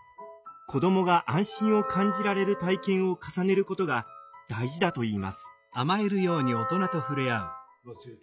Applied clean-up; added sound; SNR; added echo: classical method log-MMSE.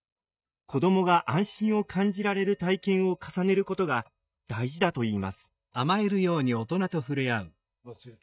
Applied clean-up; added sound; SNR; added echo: neural mask model DeepFilterNet 3.